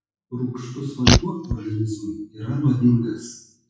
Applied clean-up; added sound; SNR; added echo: classical method WPE with log-MMSE.